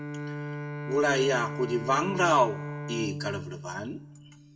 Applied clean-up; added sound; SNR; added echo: none; Bowed string instrument; 7 dB; reverberation time 0.4 s.